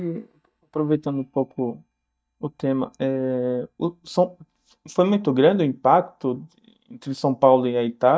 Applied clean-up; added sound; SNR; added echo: neural mask model DeepFilterNet 3.